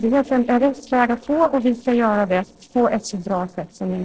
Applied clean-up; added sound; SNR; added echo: neural separator model SepFormer DNS4.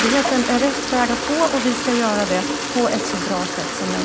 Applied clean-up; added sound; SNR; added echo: none; Toilet flush; 2 dB; none.